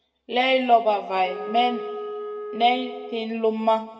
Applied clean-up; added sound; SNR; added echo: none; Wind instrument, woodwind instrument; 11 dB; reverberation time 1.4 s.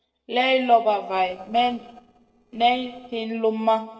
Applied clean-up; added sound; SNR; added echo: neural separator model SepFormer DNS4.